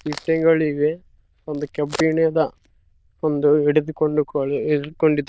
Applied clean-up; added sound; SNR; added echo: neural diffusion model UNIVERSE++.